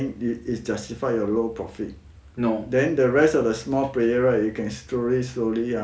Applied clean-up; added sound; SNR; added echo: none; none; none; none.